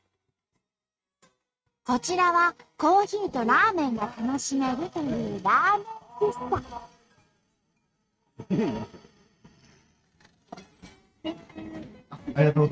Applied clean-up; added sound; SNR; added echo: neural mask model RNNoise.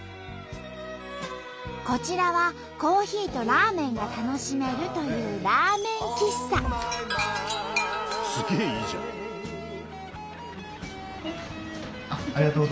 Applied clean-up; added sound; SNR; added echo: none; none; none; none.